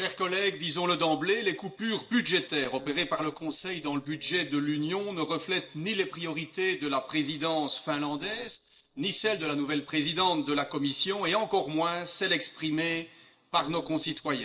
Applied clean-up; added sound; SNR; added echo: neural separator model SepFormer DNS4.